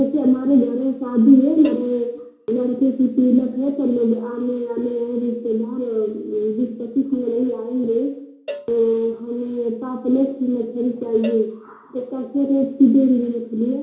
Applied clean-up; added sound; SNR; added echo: none; Cowbell; 19 dB; reverberation time 0.7 s.